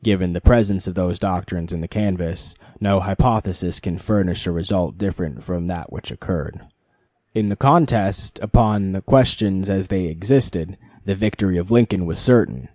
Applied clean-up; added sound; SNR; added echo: none; none; none; none.